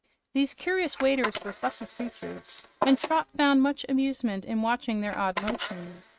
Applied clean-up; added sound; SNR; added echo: neural mask model RNNoise.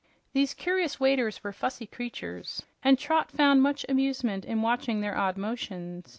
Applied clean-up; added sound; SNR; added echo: none; none; none; none.